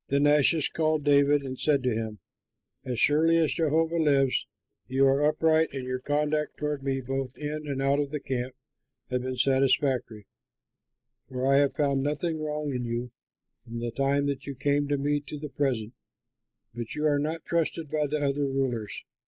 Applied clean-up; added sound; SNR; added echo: neural mask model Resemble Enhance denoiser.